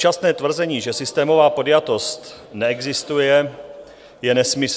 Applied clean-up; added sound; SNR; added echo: none; none; none; none.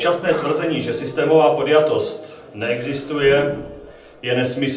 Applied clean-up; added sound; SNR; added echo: none; Animal; 19 dB; reverberation time 0.6 s.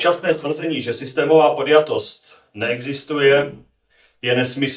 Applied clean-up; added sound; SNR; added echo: neural mask model DeepFilterNet 3.